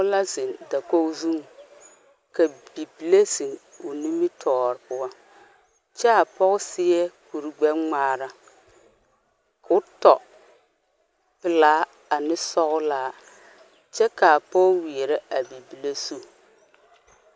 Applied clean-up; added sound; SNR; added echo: none; none; none; none.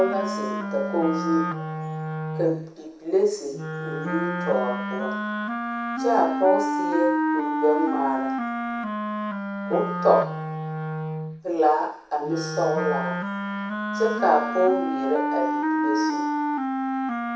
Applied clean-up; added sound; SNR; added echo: none; Wind instrument, woodwind instrument; 1 dB; reverberation time 0.7 s.